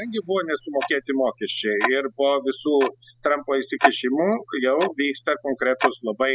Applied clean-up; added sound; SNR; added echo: classical method spectral subtraction.